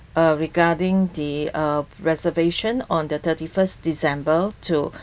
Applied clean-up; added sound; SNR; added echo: none; none; none; none.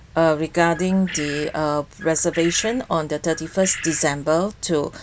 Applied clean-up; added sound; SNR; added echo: none; Bird; 14 dB; none.